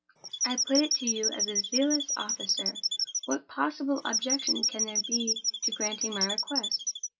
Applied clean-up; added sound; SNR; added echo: none; Squeak / Chirp, tweet; -2 dB; reverberation time 0.1 s.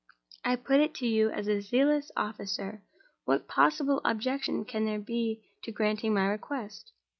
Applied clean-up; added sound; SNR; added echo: none; none; none; none.